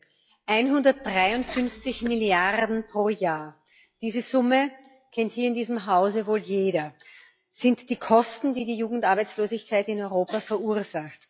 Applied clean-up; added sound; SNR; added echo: classical method log-MMSE.